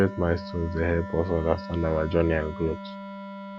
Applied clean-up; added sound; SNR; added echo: none; Wind instrument, woodwind instrument; 11 dB; none.